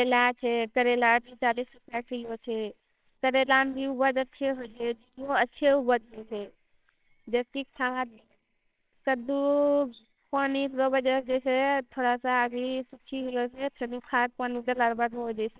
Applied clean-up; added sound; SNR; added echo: neural separator model SepFormer WHAMR!.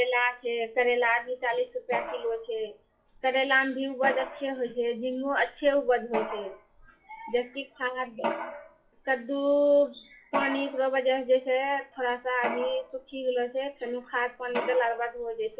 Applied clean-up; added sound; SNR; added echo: classical method WPE with log-MMSE.